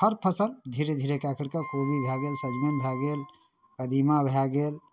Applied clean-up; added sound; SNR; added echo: none; Wind instrument, woodwind instrument; 12 dB; none.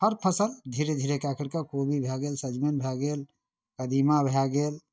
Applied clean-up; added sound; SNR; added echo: neural mask model DeepFilterNet 3.